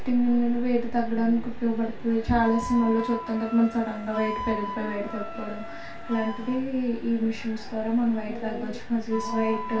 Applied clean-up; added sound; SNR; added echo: none; Wind instrument, woodwind instrument; 13 dB; reverberation time 0.2 s.